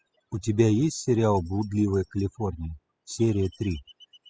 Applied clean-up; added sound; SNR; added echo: classical method spectral subtraction.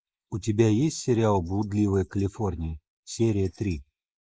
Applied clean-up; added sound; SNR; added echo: neural mask model Resemble Enhance denoiser.